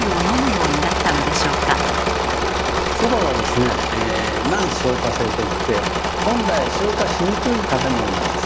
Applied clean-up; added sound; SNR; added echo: none; Engine / Mechanisms; -2 dB; none.